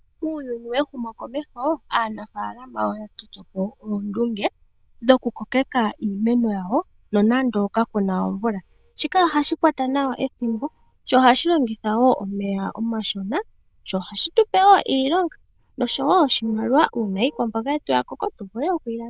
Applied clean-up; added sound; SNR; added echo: neural diffusion model UNIVERSE++.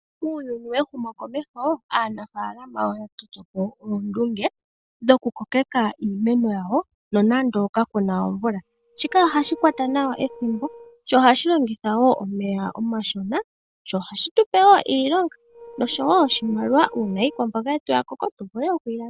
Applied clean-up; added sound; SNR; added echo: neural separator model SepFormer DNS4.